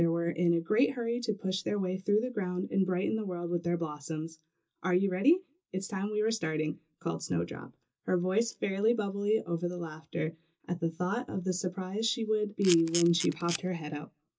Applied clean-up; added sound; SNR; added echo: none; Camera; 7 dB; reverberation time 0.2 s.